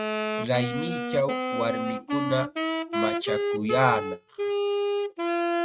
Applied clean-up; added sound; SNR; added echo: neural mask model RNNoise.